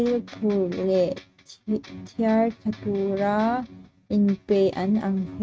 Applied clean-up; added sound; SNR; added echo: neural mask model RNNoise.